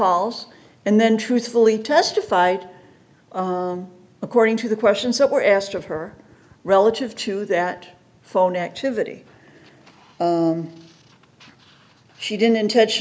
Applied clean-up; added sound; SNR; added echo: none; none; none; none.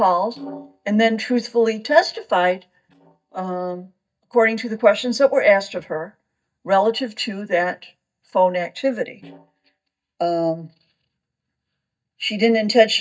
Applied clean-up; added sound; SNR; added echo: neural mask model DeepFilterNet 3.